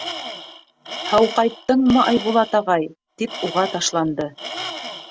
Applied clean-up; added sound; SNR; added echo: none; Tools; 12 dB; none.